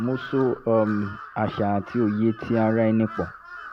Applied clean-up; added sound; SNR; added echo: none; Crow; 15 dB; none.